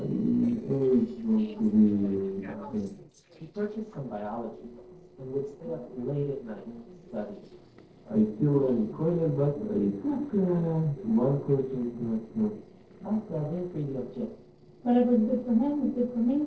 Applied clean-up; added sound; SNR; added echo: neural separator model SepFormer DNS4.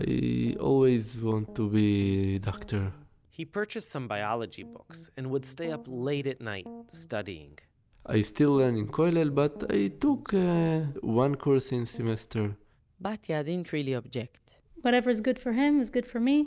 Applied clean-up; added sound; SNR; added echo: none; none; none; none.